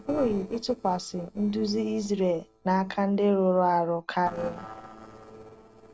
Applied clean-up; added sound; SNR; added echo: neural separator model SepFormer DNS4.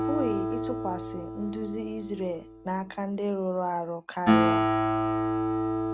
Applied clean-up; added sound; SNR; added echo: none; Acoustic guitar; -4 dB; none.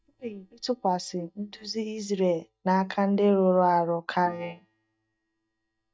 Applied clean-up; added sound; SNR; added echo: neural mask model DeepFilterNet 3.